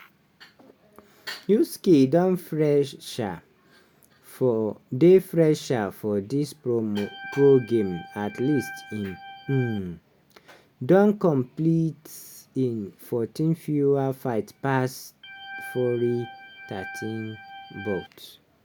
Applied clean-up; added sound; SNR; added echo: none; Organ; 16 dB; none.